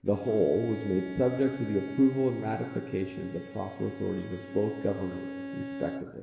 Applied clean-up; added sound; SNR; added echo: none; Bowed string instrument; 10 dB; reverberation time 2.7 s.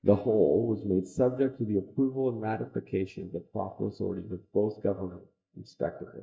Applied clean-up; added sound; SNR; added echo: neural mask model DeepFilterNet 3.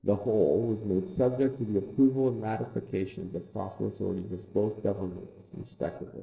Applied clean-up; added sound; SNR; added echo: neural separator model SepFormer DNS4.